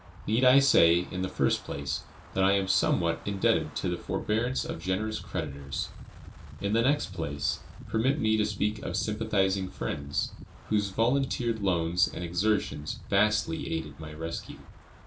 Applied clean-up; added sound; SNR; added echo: none; Wind; 15 dB; reverberation time 0.2 s.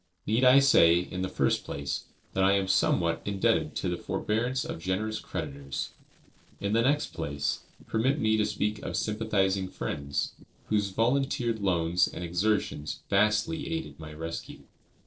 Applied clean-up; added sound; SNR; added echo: neural separator model SepFormer DNS4.